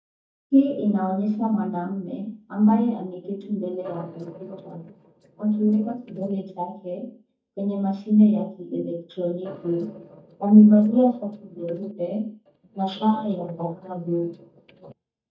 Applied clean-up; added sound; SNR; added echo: neural mask model DeepFilterNet 3.